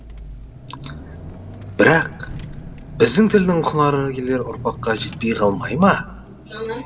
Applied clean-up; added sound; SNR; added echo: none; Engine / Car; 14 dB; reverberation time 0.3 s.